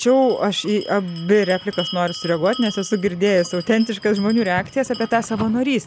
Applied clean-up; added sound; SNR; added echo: none; Bell; 16 dB; none.